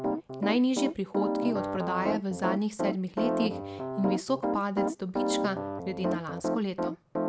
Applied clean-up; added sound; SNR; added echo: none; Piano; 0 dB; none.